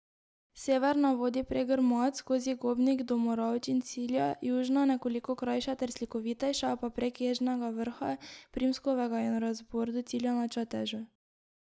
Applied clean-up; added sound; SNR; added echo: none; none; none; none.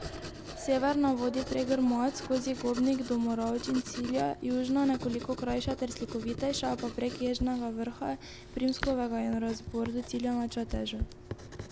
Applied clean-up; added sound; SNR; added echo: none; Writing; 10 dB; none.